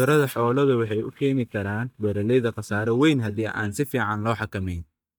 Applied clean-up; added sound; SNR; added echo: neural mask model DeepFilterNet 3.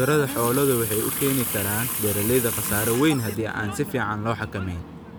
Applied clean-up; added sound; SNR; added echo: none; Water tap, faucet; 6 dB; none.